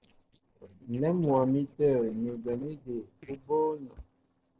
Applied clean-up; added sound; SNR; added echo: neural separator model SepFormer DNS4.